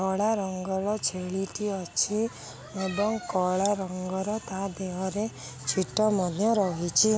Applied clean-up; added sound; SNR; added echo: none; none; none; none.